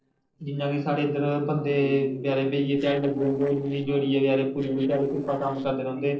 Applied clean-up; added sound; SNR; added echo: neural separator model SepFormer DNS4.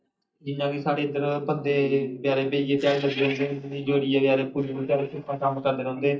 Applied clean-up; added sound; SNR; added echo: neural mask model DeepFilterNet 3.